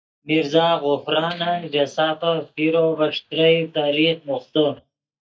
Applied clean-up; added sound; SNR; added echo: neural mask model DeepFilterNet 3.